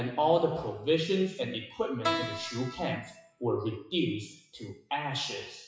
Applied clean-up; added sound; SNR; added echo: classical method WPE with log-MMSE.